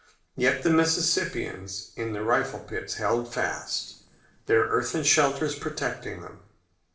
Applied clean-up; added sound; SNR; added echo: neural separator model SepFormer DNS4.